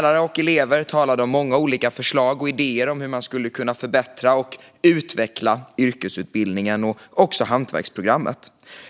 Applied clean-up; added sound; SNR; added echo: none; none; none; none.